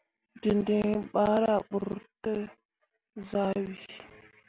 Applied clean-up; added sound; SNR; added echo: none; none; none; none.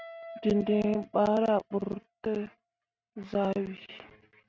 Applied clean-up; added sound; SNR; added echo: neural mask model RNNoise.